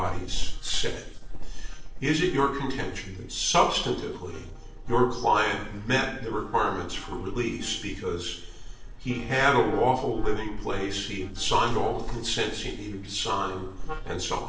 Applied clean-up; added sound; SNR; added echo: neural separator model SepFormer DNS4.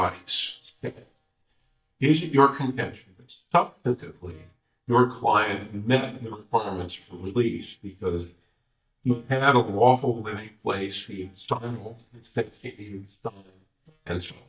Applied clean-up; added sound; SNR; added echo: neural mask model DeepFilterNet 3.